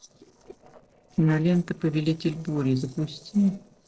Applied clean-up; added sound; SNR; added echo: neural separator model SepFormer DNS4.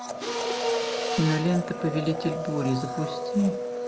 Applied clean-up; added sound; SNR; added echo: none; Domestic sounds, home sounds + Mechanisms; 2 dB; none.